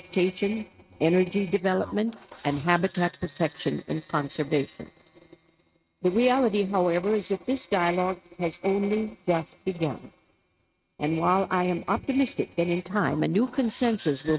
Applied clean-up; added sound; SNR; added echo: neural mask model RNNoise.